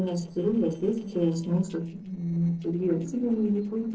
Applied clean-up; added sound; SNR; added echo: neural separator model SepFormer DNS4.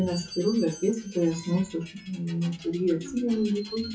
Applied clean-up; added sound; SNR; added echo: classical method WPE with log-MMSE.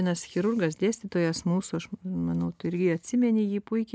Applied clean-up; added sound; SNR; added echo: none; none; none; none.